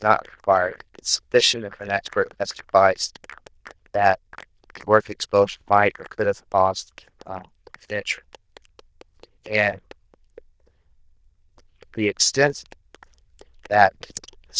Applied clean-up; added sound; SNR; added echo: neural diffusion model UNIVERSE++.